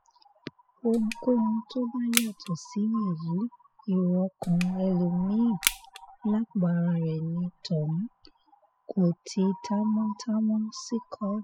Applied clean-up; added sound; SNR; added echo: classical method spectral subtraction.